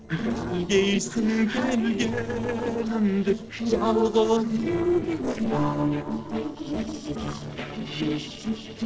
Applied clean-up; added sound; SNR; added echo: neural separator model SepFormer DNS4.